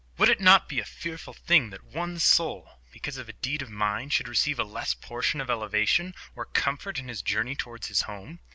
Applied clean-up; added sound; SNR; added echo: none; none; none; none.